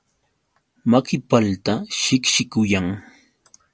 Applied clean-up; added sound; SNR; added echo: none; none; none; none.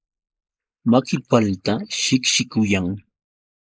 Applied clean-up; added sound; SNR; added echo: neural mask model Resemble Enhance denoiser.